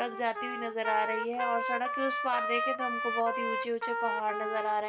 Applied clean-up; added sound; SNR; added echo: none; Trumpet; 1 dB; none.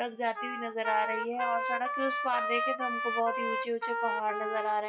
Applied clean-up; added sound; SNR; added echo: classical method log-MMSE.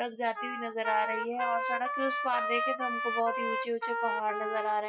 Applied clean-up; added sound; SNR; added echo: classical method Wiener filter.